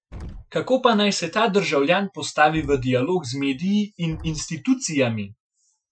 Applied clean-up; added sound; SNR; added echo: classical method Wiener filter.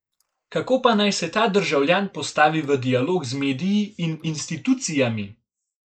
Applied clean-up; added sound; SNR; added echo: neural mask model Resemble Enhance denoiser.